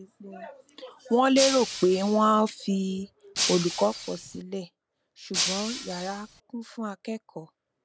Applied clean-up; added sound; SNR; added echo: none; Shatter; 4 dB; none.